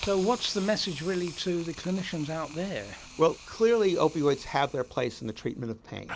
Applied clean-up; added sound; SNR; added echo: none; Hiss; 17 dB; none.